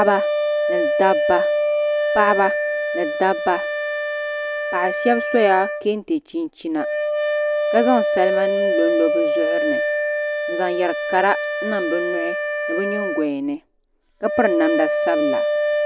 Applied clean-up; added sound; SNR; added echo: none; Wind instrument, woodwind instrument; -1 dB; none.